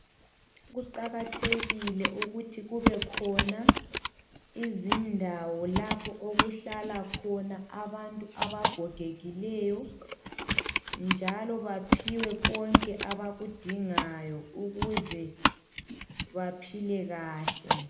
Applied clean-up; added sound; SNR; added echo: none; Computer keyboard; -2 dB; reverberation time 0.8 s.